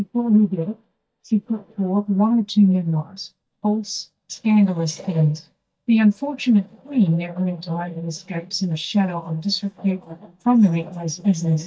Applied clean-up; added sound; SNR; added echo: neural mask model DeepFilterNet 3.